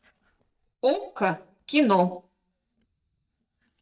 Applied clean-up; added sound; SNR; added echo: neural mask model DeepFilterNet 3.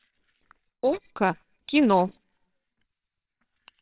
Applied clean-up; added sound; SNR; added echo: neural separator model SepFormer WHAMR!.